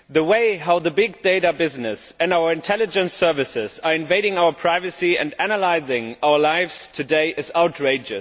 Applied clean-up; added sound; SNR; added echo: none; none; none; none.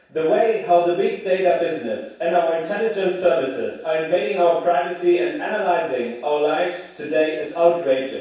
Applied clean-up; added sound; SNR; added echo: none; none; none; reverberation time 0.7 s.